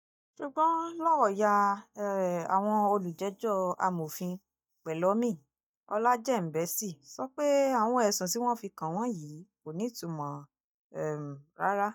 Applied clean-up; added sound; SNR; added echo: neural mask model DeepFilterNet 3.